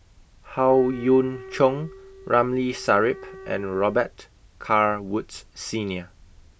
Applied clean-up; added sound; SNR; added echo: none; Wind instrument, woodwind instrument; 18 dB; none.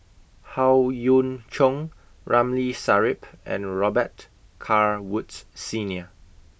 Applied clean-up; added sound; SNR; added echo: none; none; none; none.